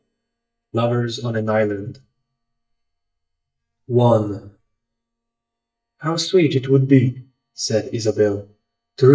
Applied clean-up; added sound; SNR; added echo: neural mask model DeepFilterNet 3.